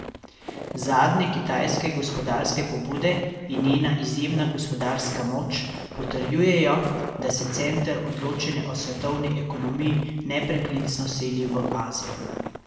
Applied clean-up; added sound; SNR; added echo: none; Walk, footsteps; 10 dB; reverberation time 1.2 s.